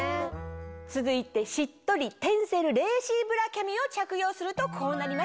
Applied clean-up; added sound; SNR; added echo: none; none; none; none.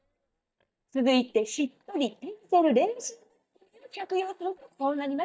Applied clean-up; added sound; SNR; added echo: neural mask model DeepFilterNet 3.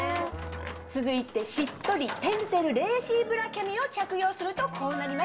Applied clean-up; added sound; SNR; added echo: none; Livestock, farm animals, working animals; 13 dB; reverberation time 0.4 s.